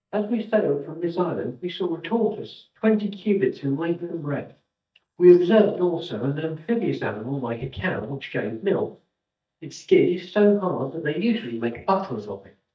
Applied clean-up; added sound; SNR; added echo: neural mask model DeepFilterNet 3.